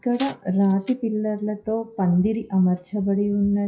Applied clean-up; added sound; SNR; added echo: classical method WPE with log-MMSE.